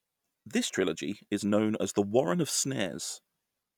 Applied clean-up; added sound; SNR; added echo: none; none; none; none.